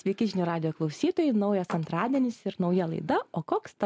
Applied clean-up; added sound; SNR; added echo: none; none; none; none.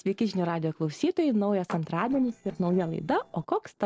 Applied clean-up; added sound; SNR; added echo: neural separator model SepFormer DNS4.